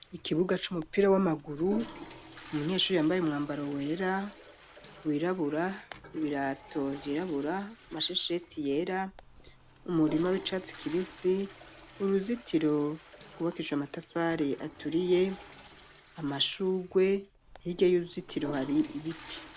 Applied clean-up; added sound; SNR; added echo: none; Toilet flush / Water; 18 dB; none.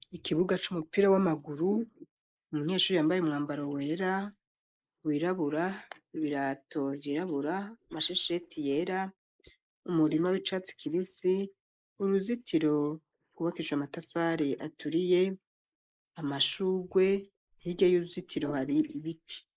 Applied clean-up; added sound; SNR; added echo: neural mask model Resemble Enhance denoiser.